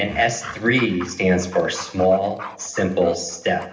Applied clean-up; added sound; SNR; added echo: none; Dog; 16 dB; reverberation time 0.8 s.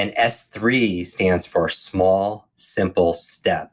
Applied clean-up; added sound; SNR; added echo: none; none; none; none.